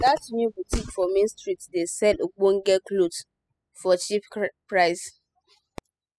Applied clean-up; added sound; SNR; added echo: classical method spectral subtraction.